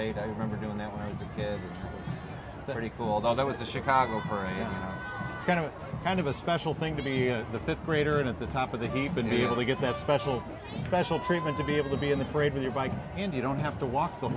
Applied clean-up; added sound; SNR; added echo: none; none; none; none.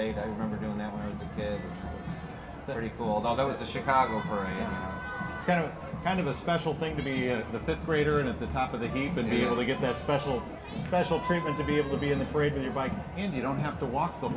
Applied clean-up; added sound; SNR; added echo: none; none; none; reverberation time 1.0 s.